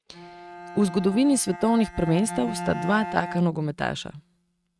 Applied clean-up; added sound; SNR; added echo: neural mask model RNNoise.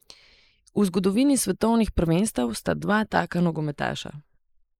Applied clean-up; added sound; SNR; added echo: neural mask model Resemble Enhance denoiser.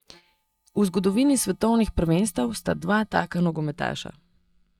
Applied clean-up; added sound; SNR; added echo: neural mask model DeepFilterNet 3.